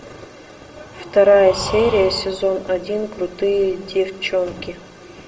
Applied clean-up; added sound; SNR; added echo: none; Breathing; 13 dB; reverberation time 0.7 s.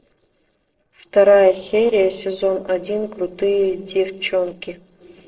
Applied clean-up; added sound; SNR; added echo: neural separator model SepFormer DNS4.